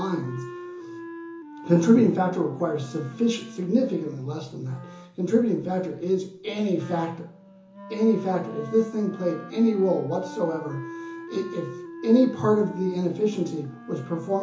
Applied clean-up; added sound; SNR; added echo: none; Wind instrument, woodwind instrument; 15 dB; reverberation time 0.7 s.